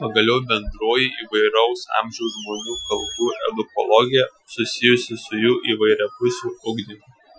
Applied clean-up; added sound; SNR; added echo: classical method Wiener filter.